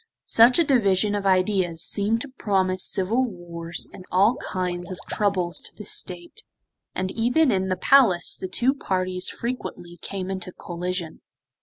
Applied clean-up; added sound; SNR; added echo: none; Liquid; 19 dB; none.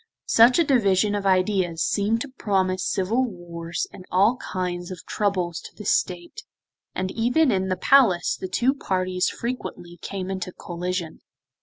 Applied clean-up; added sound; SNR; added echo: none; none; none; none.